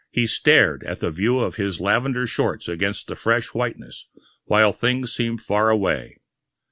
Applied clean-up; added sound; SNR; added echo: none; none; none; none.